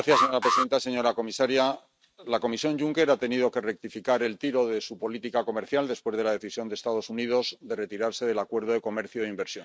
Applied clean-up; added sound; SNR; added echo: neural mask model RNNoise.